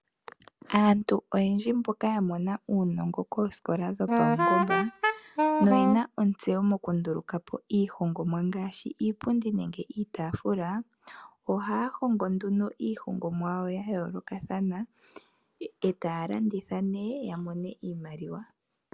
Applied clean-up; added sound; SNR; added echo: none; Wind instrument, woodwind instrument; -4 dB; none.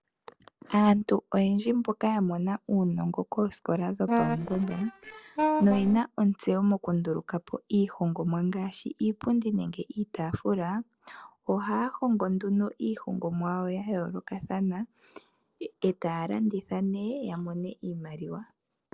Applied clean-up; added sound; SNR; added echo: neural separator model SepFormer DNS4.